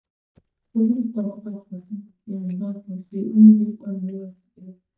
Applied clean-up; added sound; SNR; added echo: neural mask model DeepFilterNet 3.